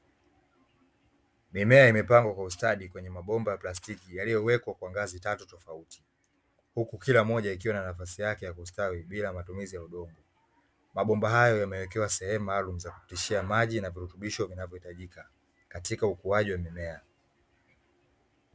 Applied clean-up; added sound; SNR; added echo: none; none; none; none.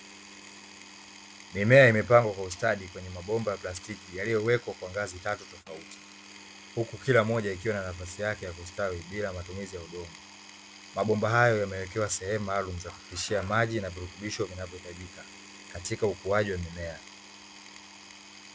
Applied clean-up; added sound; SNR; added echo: none; Power tool; 18 dB; none.